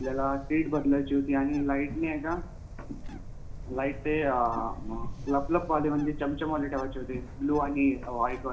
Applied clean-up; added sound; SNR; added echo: none; Bird; 9 dB; reverberation time 0.4 s.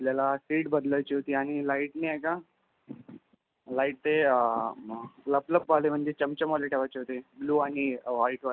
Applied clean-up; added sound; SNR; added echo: none; none; none; none.